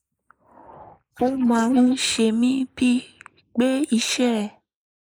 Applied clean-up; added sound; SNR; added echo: neural mask model Resemble Enhance denoiser.